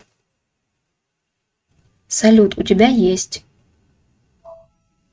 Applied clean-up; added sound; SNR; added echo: neural mask model RNNoise.